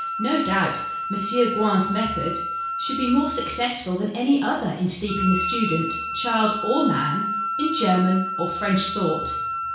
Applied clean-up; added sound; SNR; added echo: none; Wind instrument, woodwind instrument; 4 dB; reverberation time 0.6 s.